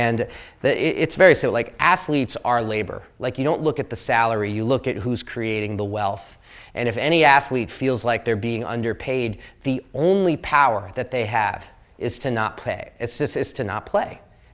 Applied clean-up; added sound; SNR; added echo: none; none; none; none.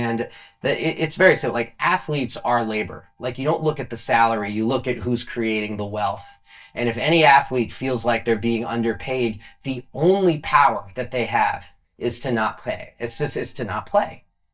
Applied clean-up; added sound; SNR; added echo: neural mask model DeepFilterNet 3.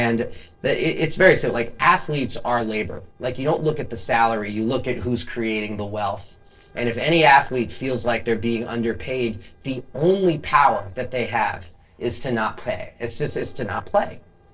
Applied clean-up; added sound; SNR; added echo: neural separator model SepFormer DNS4.